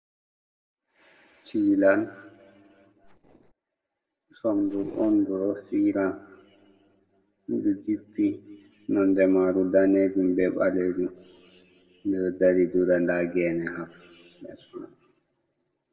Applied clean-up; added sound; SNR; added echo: neural separator model SepFormer DNS4.